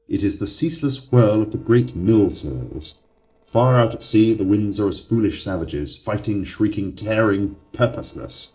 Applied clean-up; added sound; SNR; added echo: neural separator model SepFormer DNS4.